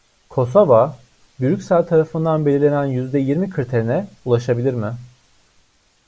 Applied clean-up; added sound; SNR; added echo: none; none; none; none.